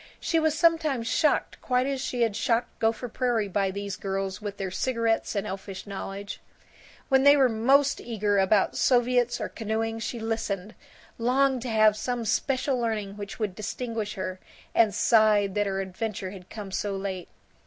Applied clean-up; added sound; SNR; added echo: none; none; none; none.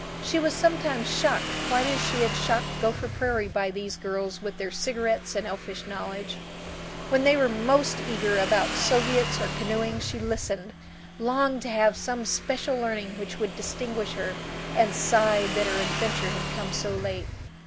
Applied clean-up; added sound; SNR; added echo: none; Motorcycle / Engine; 6 dB; none.